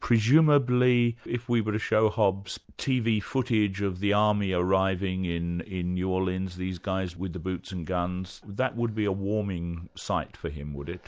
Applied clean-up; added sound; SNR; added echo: none; none; none; none.